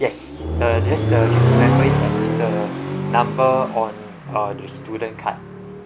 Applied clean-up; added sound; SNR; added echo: none; Accelerating, revving, vroom; -3 dB; none.